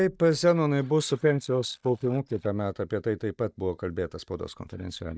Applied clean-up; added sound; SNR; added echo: neural mask model DeepFilterNet 3.